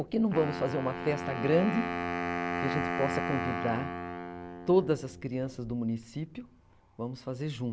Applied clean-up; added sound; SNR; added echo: none; Wind instrument, woodwind instrument; 5 dB; none.